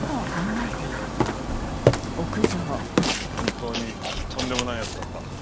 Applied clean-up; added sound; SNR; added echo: none; Burping, eructation; -4 dB; none.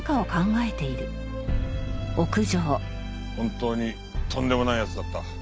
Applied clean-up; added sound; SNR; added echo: none; none; none; none.